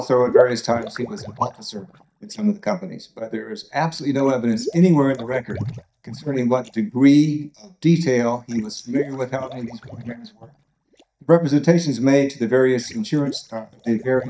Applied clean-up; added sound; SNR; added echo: neural mask model DeepFilterNet 3.